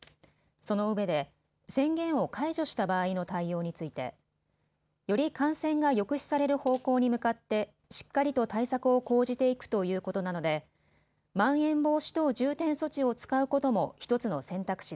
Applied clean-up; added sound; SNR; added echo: none; none; none; none.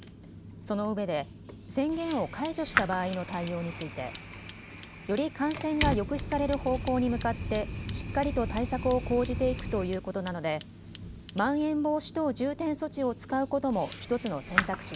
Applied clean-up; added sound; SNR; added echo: none; Fire; 6 dB; none.